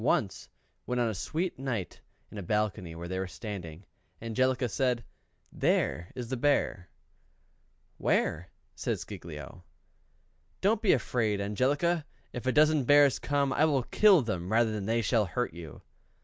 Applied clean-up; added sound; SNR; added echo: none; none; none; none.